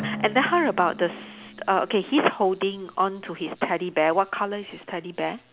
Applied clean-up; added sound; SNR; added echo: none; Drum; 16 dB; none.